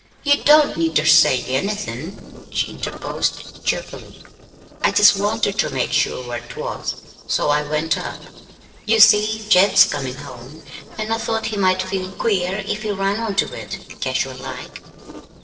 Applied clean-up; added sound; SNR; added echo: neural separator model SepFormer DNS4.